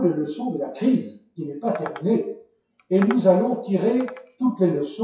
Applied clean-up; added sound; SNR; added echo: classical method WPE with log-MMSE.